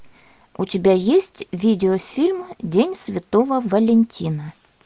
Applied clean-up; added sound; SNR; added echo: none; none; none; none.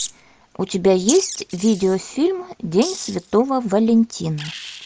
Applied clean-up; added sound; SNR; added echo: none; Wild animals; 14 dB; none.